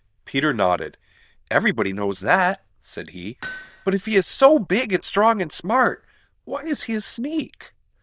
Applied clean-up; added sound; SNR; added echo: neural diffusion model UNIVERSE++.